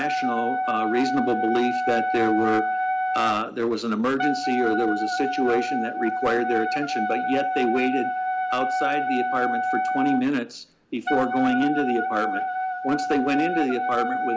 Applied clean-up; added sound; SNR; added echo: none; Wind instrument, woodwind instrument; 1 dB; none.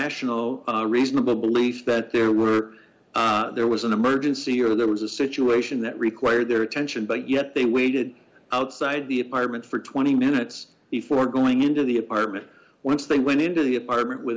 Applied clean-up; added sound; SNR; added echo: none; none; none; none.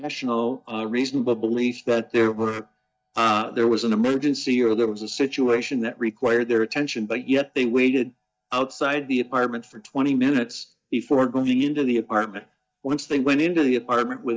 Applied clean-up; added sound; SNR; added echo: neural mask model DeepFilterNet 3.